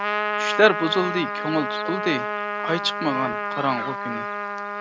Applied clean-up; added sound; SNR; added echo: none; Trumpet; 2 dB; none.